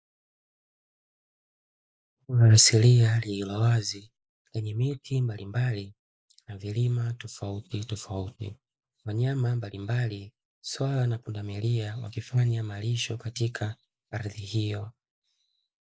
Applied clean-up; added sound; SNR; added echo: none; none; none; none.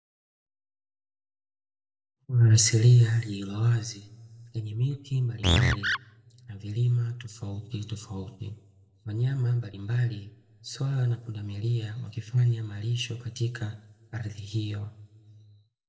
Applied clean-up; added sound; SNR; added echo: none; Animal; -2 dB; reverberation time 1.7 s.